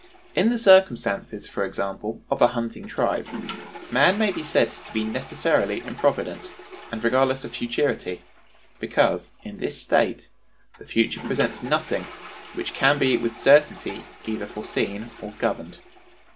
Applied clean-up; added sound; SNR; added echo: none; Toilet flush; 17 dB; none.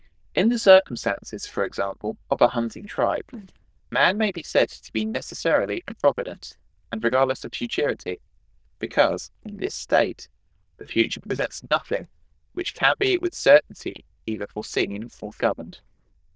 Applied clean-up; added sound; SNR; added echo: neural diffusion model UNIVERSE++.